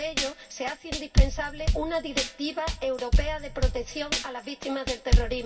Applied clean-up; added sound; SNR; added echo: none; Tambourine / Drum / Drum kit; -5 dB; reverberation time 0.4 s.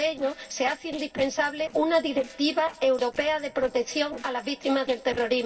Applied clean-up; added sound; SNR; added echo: neural separator model SepFormer DNS4.